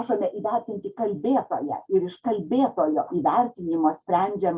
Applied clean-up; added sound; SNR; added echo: none; none; none; none.